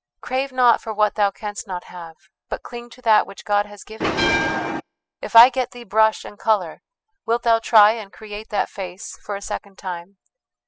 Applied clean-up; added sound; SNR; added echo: classical method spectral subtraction.